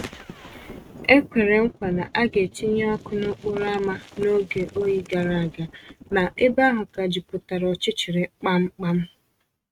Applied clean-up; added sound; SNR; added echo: neural mask model RNNoise.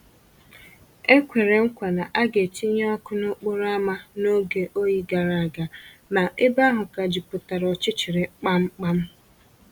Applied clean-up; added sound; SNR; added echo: none; none; none; none.